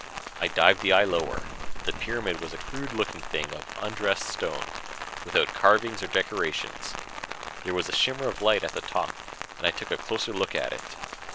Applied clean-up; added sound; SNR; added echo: none; Rain; 7 dB; none.